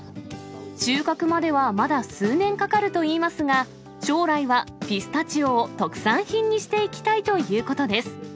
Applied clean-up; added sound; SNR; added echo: none; none; none; none.